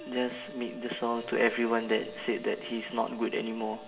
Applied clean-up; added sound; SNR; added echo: none; Wind instrument, woodwind instrument; 16 dB; reverberation time 1.8 s.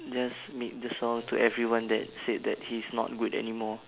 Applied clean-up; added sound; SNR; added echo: none; none; none; none.